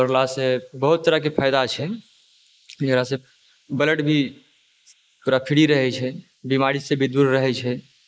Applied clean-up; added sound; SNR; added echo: neural mask model Resemble Enhance denoiser.